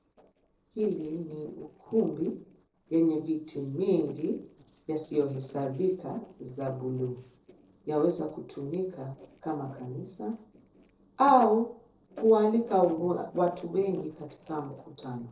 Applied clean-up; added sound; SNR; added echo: neural separator model SepFormer DNS4.